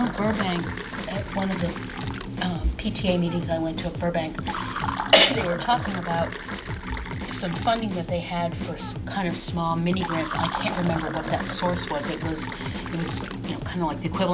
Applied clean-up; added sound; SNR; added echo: none; Drum kit + Fill (with liquid); 5 dB; none.